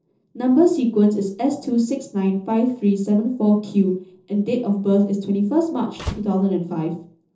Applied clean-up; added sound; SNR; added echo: neural separator model SepFormer DNS4.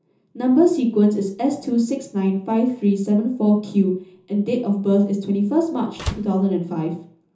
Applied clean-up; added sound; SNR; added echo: none; Slam; 12 dB; reverberation time 0.6 s.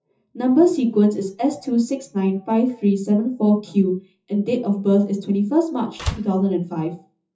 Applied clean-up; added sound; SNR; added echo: classical method WPE with log-MMSE.